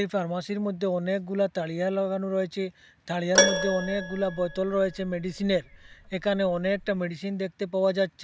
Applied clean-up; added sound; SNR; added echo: none; Keyboard (musical); 3 dB; none.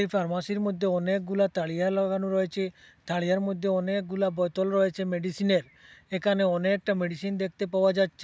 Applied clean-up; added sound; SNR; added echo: none; none; none; none.